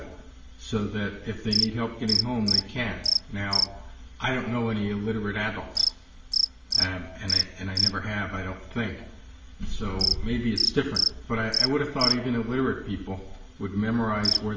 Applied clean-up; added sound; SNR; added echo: none; Cricket; 1 dB; reverberation time 0.8 s.